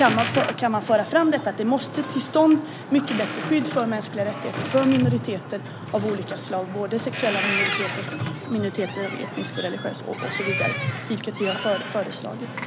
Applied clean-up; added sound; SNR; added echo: none; Boat, Water vehicle; 6 dB; none.